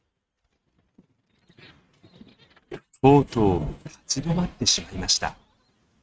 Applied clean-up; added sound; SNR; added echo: neural mask model RNNoise.